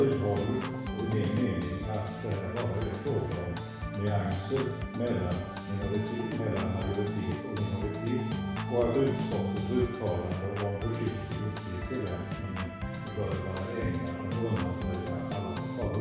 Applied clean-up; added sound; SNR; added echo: none; Organ; 3 dB; reverberation time 1.1 s.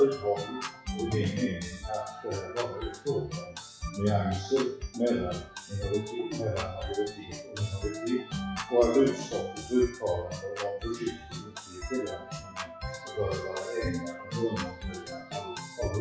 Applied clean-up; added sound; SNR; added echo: classical method WPE with log-MMSE.